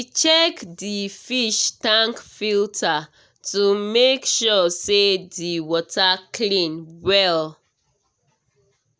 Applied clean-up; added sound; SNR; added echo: none; none; none; none.